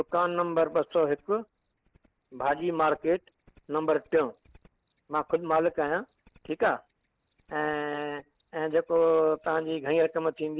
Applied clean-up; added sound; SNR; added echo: neural separator model SepFormer DNS4.